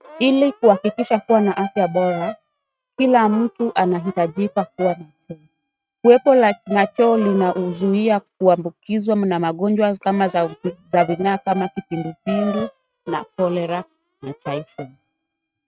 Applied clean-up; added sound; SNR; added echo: neural mask model RNNoise.